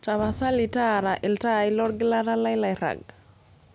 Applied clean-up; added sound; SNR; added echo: none; none; none; none.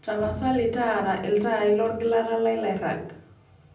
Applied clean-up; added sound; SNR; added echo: none; none; none; reverberation time 0.6 s.